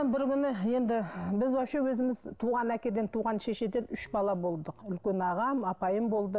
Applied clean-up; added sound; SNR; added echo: none; none; none; none.